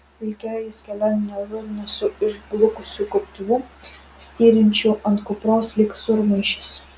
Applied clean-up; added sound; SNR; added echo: none; none; none; none.